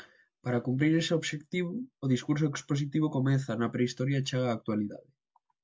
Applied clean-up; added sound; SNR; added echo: none; none; none; none.